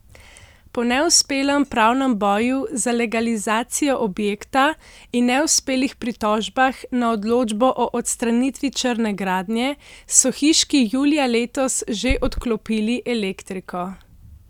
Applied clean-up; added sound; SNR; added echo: none; Run; 4 dB; none.